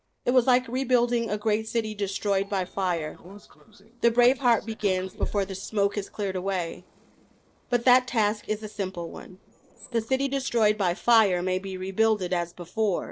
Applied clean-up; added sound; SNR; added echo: neural separator model SepFormer DNS4.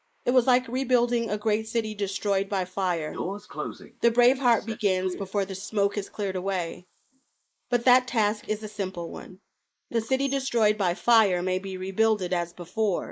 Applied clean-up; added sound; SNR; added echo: neural mask model Resemble Enhance denoiser.